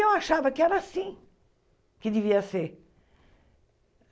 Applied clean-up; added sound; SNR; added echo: none; none; none; none.